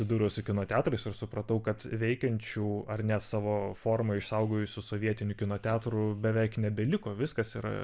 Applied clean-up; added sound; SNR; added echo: none; none; none; none.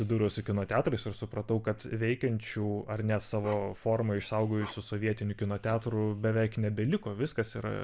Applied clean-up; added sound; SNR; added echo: none; Bark; 18 dB; none.